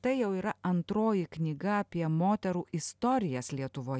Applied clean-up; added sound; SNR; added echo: none; none; none; none.